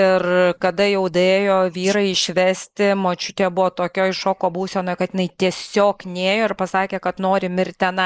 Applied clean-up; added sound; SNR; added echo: neural mask model Resemble Enhance denoiser.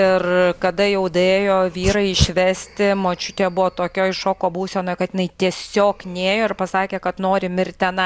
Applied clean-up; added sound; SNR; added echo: none; Dog; 14 dB; none.